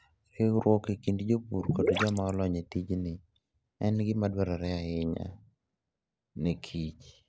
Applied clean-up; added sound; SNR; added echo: none; Gurgling / Liquid; 0 dB; none.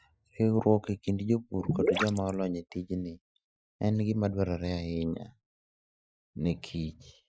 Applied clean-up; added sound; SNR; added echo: classical method Wiener filter.